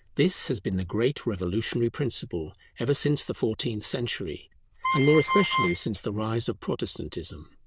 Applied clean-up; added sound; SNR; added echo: neural diffusion model UNIVERSE++.